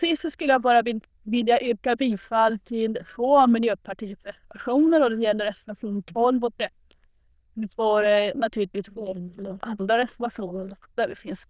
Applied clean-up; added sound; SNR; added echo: neural diffusion model UNIVERSE++.